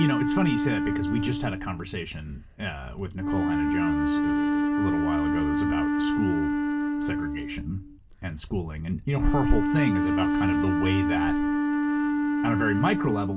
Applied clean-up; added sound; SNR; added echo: none; Wind instrument, woodwind instrument; -3 dB; reverberation time 0.2 s.